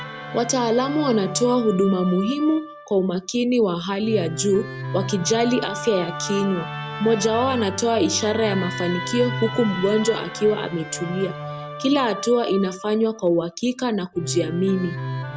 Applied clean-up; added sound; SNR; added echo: none; Musical instrument; 10 dB; none.